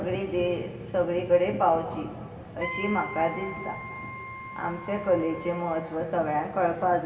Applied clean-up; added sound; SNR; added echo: none; Wind instrument, woodwind instrument; 12 dB; reverberation time 2.7 s.